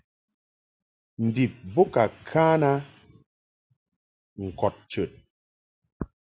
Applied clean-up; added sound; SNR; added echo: none; none; none; none.